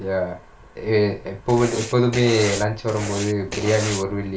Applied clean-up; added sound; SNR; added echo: none; Writing; 10 dB; reverberation time 0.3 s.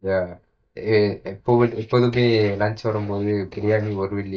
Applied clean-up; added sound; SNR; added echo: neural mask model DeepFilterNet 3.